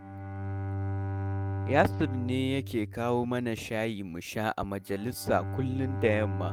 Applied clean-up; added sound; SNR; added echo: neural mask model RNNoise.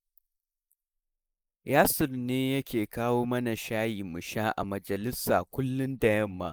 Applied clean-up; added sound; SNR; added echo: neural mask model Resemble Enhance denoiser.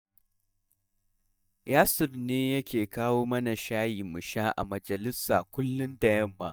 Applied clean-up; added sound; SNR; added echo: neural mask model DeepFilterNet 3.